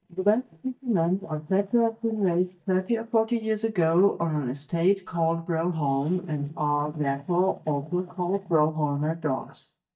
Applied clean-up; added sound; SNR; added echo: neural mask model DeepFilterNet 3.